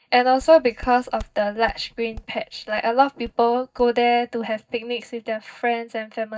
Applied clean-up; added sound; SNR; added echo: neural mask model DeepFilterNet 3.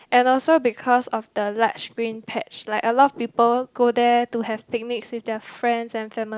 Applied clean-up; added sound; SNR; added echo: none; none; none; none.